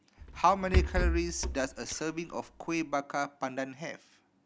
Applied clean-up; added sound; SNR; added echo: none; Rattle / Breathing; 0 dB; none.